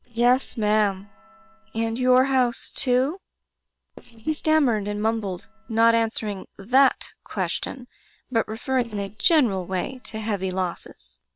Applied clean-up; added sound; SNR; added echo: neural separator model SepFormer WHAM!.